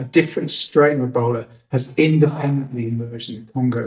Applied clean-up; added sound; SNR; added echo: neural mask model DeepFilterNet 3.